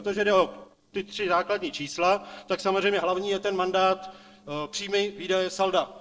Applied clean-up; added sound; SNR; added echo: neural separator model SepFormer DNS4.